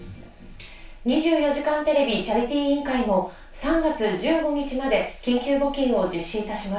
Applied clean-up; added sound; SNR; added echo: none; none; none; reverberation time 0.3 s.